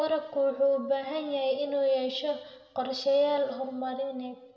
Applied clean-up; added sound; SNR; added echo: none; none; none; reverberation time 1.1 s.